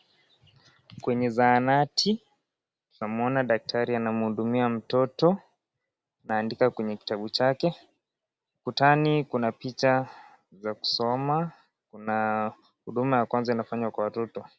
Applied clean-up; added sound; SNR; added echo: none; none; none; none.